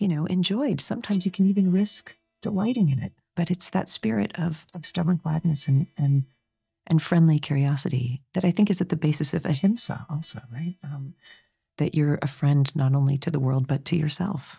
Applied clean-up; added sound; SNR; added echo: neural mask model DeepFilterNet 3.